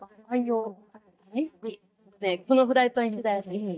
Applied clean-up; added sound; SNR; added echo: neural mask model DeepFilterNet 3.